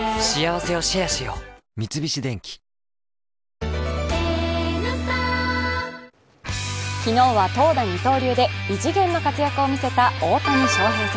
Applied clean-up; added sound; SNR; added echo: none; none; none; none.